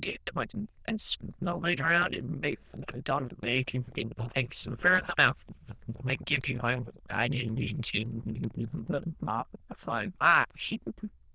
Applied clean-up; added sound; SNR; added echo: neural diffusion model UNIVERSE++.